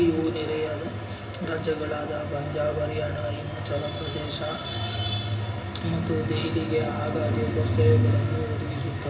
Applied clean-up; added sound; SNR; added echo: none; none; none; reverberation time 0.4 s.